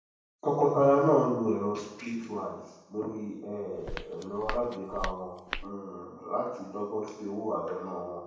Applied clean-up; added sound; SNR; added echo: none; Walk, footsteps; 8 dB; reverberation time 0.9 s.